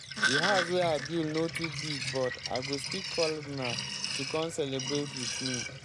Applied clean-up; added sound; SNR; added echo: none; Sink (filling or washing); 2 dB; none.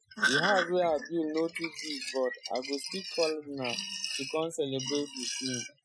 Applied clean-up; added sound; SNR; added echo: classical method Wiener filter.